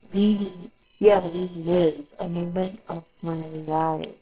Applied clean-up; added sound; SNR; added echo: neural separator model SepFormer WHAMR!.